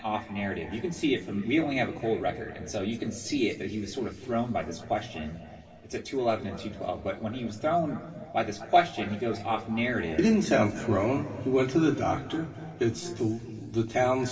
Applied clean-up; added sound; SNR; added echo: none; Brass instrument; 20 dB; reverberation time 3.0 s.